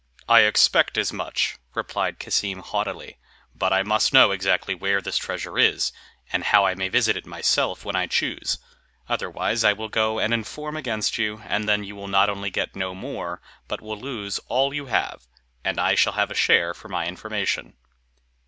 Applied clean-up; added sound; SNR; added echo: none; none; none; none.